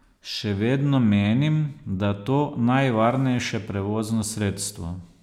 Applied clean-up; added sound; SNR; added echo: none; none; none; none.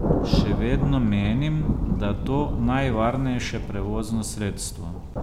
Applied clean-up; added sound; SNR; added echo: none; Thunder; 1 dB; none.